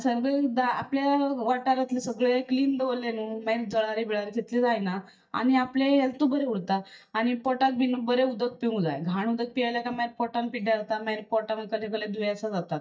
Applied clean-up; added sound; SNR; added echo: neural mask model DeepFilterNet 3.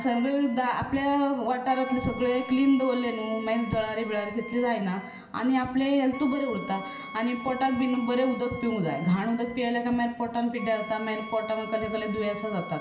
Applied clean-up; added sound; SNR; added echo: none; Wind instrument, woodwind instrument; 15 dB; reverberation time 1.0 s.